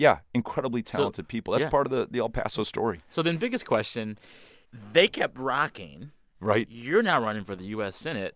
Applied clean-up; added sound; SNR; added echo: none; none; none; none.